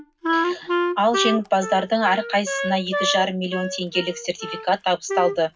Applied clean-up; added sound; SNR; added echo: none; Wind instrument, woodwind instrument; 4 dB; reverberation time 0.4 s.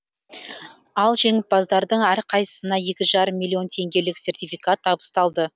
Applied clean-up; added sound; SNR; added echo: none; none; none; none.